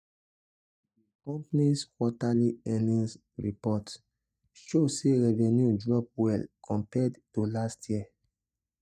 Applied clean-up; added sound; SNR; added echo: neural mask model DeepFilterNet 3.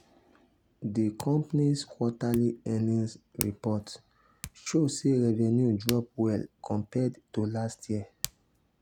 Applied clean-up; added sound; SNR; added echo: none; Hands; 17 dB; none.